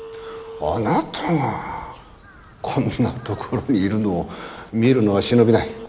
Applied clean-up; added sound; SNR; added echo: none; Telephone; 19 dB; none.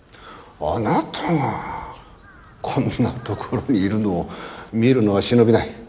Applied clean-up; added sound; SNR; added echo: none; none; none; none.